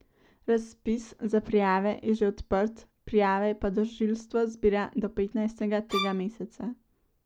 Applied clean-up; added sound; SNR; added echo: none; Bowed string instrument; 7 dB; none.